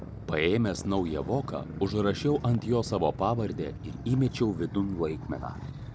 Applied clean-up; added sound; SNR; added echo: none; Motorcycle; 10 dB; none.